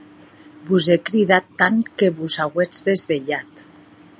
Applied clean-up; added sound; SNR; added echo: none; none; none; none.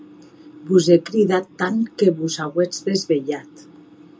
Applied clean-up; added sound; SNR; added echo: none; none; none; reverberation time 0.2 s.